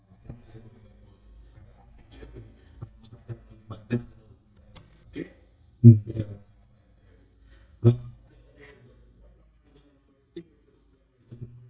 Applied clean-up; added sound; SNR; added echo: neural mask model DeepFilterNet 3.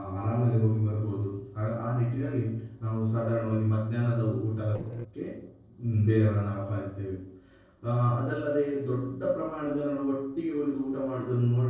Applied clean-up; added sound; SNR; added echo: neural separator model SepFormer DNS4.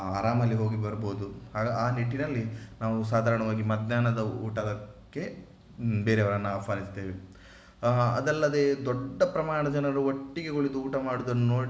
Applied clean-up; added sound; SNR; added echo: none; none; none; none.